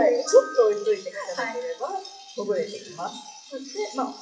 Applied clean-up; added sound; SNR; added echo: classical method WPE with log-MMSE.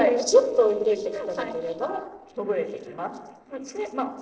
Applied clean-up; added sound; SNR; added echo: neural separator model SepFormer DNS4.